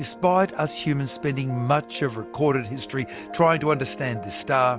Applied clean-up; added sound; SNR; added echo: none; none; none; none.